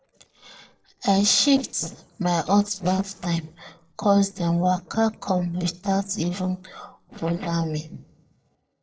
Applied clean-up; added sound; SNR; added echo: neural separator model SepFormer DNS4.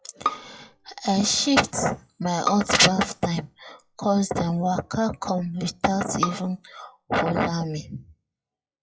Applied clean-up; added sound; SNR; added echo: classical method WPE with log-MMSE.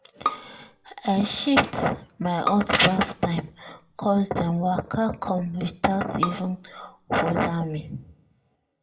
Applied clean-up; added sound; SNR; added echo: none; Bowed string instrument; 11 dB; reverberation time 0.3 s.